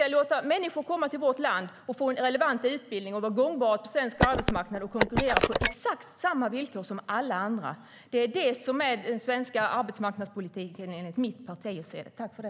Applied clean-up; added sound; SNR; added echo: none; Telephone; -2 dB; none.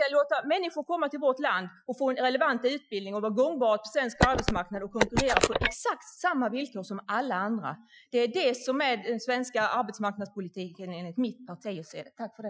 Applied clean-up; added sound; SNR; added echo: classical method Wiener filter.